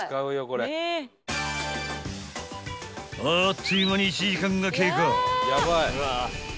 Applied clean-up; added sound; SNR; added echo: none; none; none; none.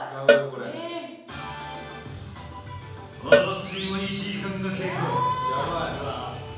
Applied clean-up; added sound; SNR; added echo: none; Cowbell; -2 dB; reverberation time 1.0 s.